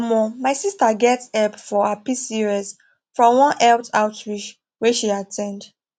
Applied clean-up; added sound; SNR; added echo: none; none; none; none.